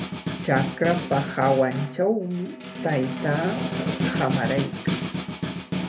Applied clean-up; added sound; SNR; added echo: none; Snare drum; 3 dB; reverberation time 0.3 s.